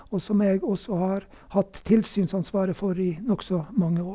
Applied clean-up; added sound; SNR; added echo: none; none; none; none.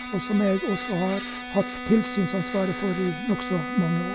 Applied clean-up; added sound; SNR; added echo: none; Bowed string instrument; 7 dB; none.